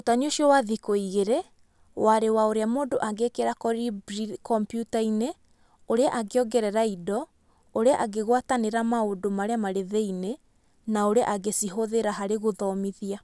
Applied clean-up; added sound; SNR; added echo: none; none; none; none.